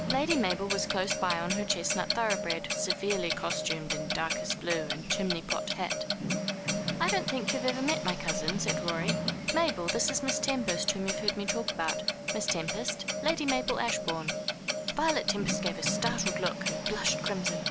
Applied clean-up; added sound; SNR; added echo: none; Clock; 0 dB; none.